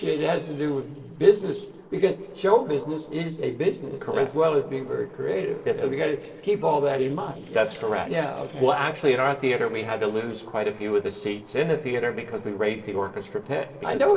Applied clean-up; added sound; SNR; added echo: neural separator model SepFormer DNS4.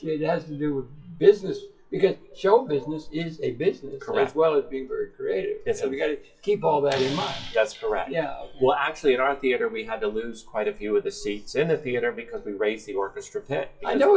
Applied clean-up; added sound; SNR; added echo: classical method WPE with log-MMSE.